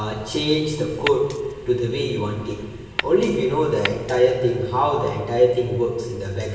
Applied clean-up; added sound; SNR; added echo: none; Glass; 11 dB; reverberation time 1.3 s.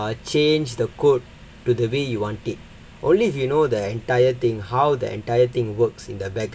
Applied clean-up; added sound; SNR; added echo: none; none; none; none.